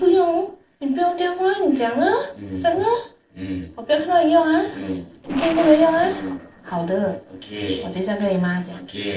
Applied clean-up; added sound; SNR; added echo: neural separator model SepFormer DNS4.